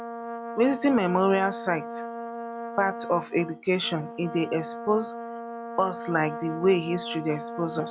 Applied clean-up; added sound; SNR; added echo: none; Brass instrument; 9 dB; none.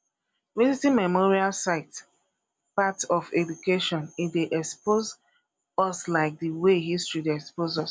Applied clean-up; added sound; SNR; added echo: none; none; none; none.